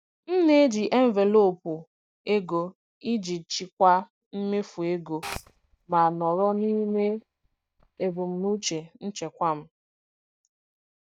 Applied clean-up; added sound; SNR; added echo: neural mask model DeepFilterNet 3.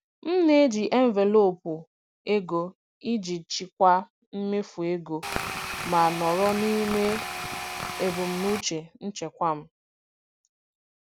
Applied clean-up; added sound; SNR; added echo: none; Tools; 7 dB; none.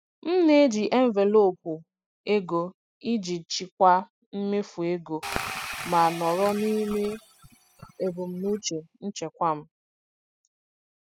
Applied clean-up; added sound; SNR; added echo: classical method spectral subtraction.